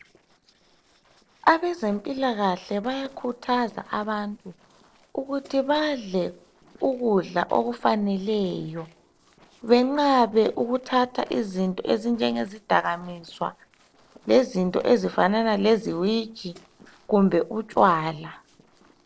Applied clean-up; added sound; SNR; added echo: neural separator model SepFormer DNS4.